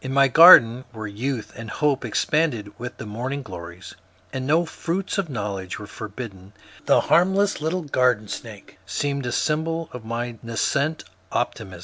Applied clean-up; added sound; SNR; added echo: none; none; none; none.